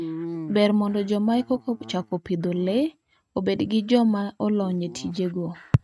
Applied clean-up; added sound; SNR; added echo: neural mask model RNNoise.